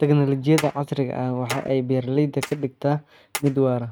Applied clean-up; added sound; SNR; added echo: neural mask model RNNoise.